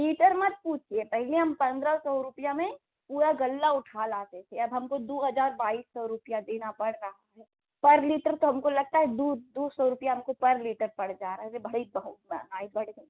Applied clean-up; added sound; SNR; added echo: none; none; none; none.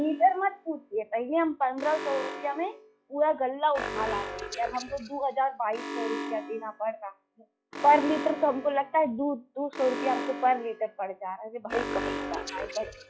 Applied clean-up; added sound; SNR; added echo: classical method log-MMSE.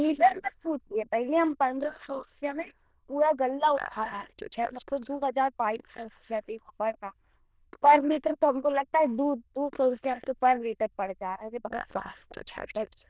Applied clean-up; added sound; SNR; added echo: neural diffusion model UNIVERSE++.